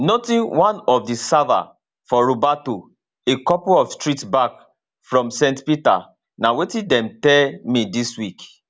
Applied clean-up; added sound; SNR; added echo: none; none; none; none.